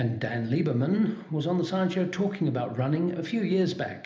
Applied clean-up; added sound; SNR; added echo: none; none; none; reverberation time 0.8 s.